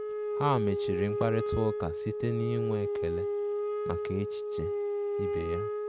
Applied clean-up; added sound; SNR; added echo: none; Wind instrument, woodwind instrument; -2 dB; none.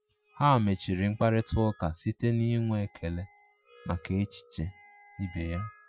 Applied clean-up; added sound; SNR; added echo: classical method Wiener filter.